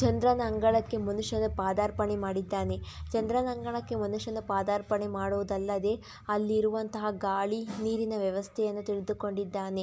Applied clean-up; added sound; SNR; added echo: none; none; none; none.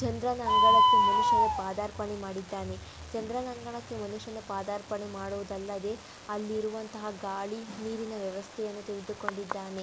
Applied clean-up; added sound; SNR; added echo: none; Bird; -4 dB; none.